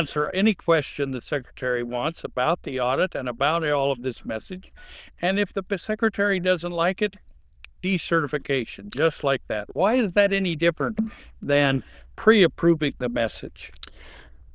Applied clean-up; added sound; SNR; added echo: neural diffusion model UNIVERSE++.